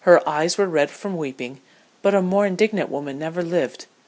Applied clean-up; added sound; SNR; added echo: none; none; none; none.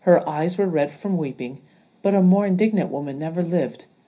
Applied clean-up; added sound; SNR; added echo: none; none; none; reverberation time 0.5 s.